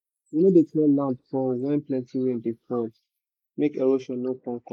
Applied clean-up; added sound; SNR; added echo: neural mask model Resemble Enhance denoiser.